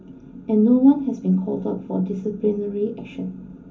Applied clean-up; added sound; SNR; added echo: none; none; none; reverberation time 0.3 s.